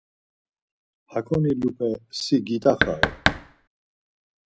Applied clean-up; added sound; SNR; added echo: none; Knock; -2 dB; none.